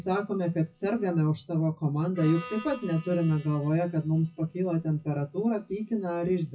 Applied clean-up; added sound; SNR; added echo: classical method WPE with log-MMSE.